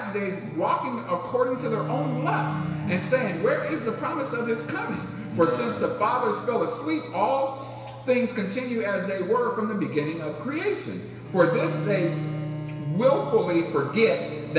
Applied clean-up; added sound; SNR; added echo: none; Bowed string instrument; 11 dB; reverberation time 2.5 s.